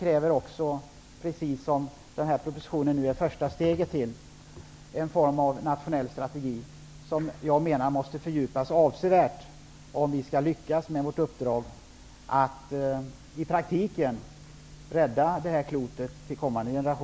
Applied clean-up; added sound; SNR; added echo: none; none; none; none.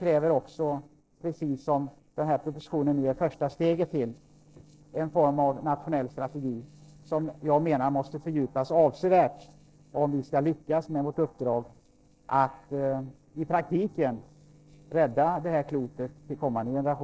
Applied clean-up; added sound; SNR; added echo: neural separator model SepFormer DNS4.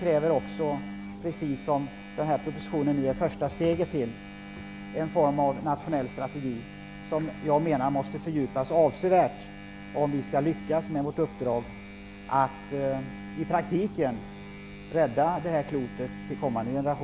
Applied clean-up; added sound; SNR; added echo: none; Engine; 13 dB; none.